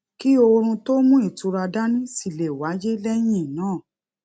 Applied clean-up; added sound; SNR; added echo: none; none; none; none.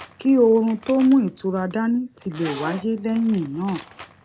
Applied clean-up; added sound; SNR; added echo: none; Zipper (clothing); 19 dB; none.